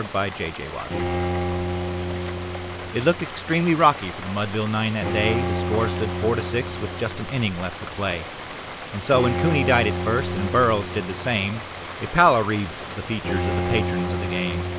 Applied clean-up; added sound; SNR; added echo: none; Bowed string instrument + Rain; 4 dB; none.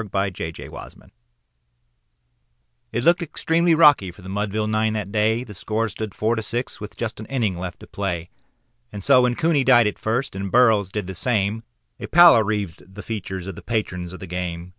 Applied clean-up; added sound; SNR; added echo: none; none; none; none.